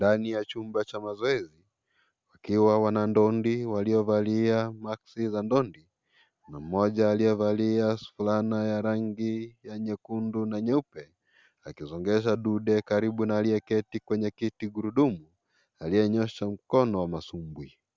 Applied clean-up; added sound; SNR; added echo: none; none; none; none.